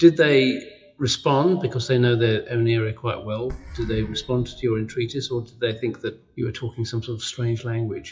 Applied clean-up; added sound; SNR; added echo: classical method WPE with log-MMSE.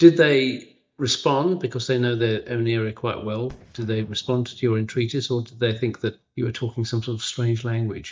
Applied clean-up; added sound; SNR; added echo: neural mask model DeepFilterNet 3.